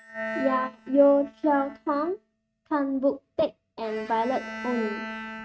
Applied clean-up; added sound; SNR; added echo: neural mask model RNNoise.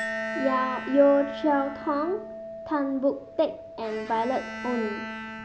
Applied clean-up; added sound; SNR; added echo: none; Chink, clink + Bowed string instrument; 9 dB; none.